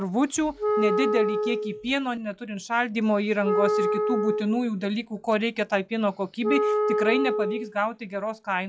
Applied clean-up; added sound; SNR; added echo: classical method log-MMSE.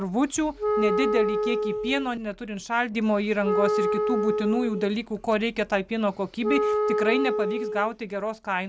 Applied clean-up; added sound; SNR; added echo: none; Wind instrument, woodwind instrument; 1 dB; none.